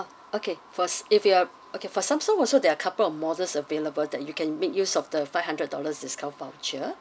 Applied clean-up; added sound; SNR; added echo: none; none; none; none.